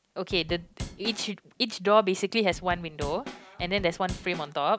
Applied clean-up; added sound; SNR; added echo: none; Drum / Drum kit; 11 dB; none.